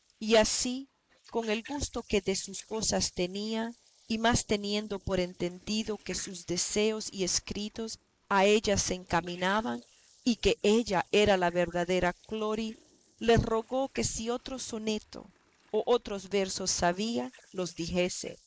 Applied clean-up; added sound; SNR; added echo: neural mask model Resemble Enhance denoiser.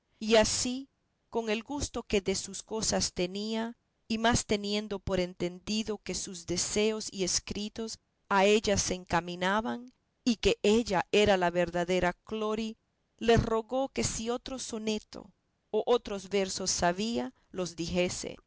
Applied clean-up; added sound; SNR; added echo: none; none; none; none.